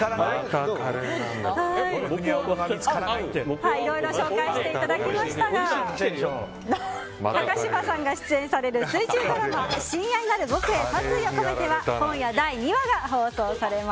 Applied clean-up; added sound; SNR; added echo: none; none; none; none.